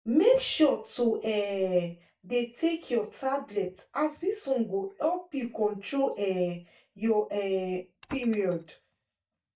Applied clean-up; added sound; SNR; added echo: neural mask model DeepFilterNet 3.